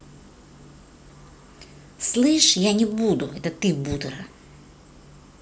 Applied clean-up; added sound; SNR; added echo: none; none; none; none.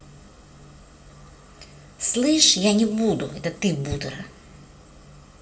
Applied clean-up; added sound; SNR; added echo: none; none; none; reverberation time 1.9 s.